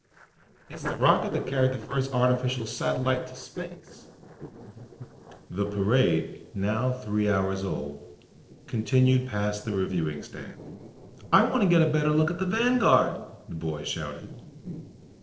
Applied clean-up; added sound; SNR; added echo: neural separator model SepFormer DNS4.